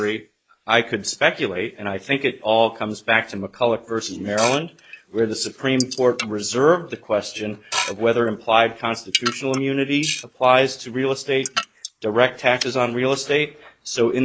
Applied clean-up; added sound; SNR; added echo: neural mask model Resemble Enhance denoiser.